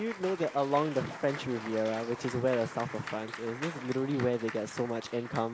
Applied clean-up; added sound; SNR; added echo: none; Applause / Cheering; 11 dB; none.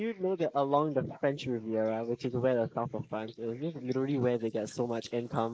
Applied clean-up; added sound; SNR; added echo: neural mask model Resemble Enhance denoiser.